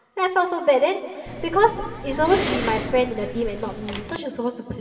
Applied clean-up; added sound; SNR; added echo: none; Respiratory sounds; 7 dB; reverberation time 2.5 s.